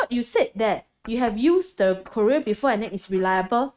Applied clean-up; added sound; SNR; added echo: neural mask model RNNoise.